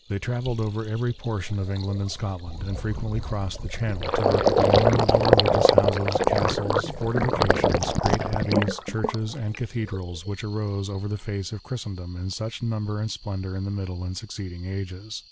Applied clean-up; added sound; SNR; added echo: none; Gurgling; -2 dB; none.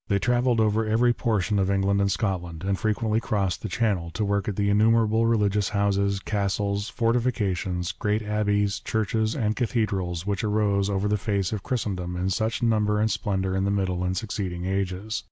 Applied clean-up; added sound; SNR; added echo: none; none; none; none.